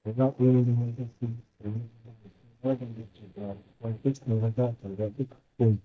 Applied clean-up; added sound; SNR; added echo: neural mask model DeepFilterNet 3.